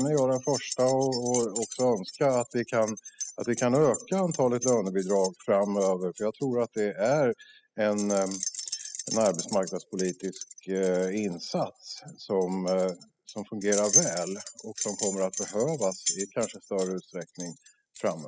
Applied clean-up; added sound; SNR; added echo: classical method spectral subtraction.